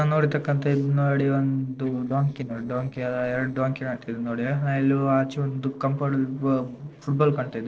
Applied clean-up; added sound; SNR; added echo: neural separator model SepFormer DNS4.